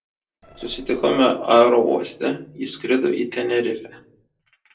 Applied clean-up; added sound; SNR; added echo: neural separator model SepFormer DNS4.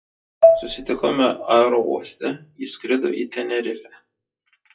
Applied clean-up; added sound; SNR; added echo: classical method WPE with log-MMSE.